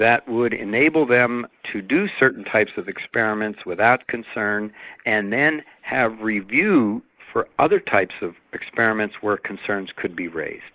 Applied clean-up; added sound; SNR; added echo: neural mask model Resemble Enhance denoiser.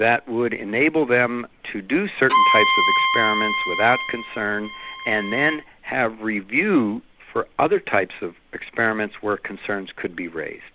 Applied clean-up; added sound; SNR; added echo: none; Bowed string instrument; -1 dB; none.